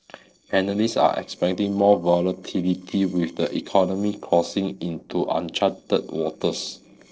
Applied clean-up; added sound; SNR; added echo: neural separator model SepFormer DNS4.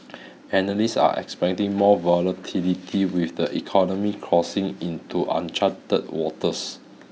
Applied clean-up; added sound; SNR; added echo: none; none; none; none.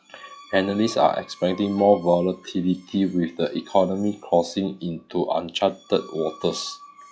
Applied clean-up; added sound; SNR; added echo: classical method log-MMSE.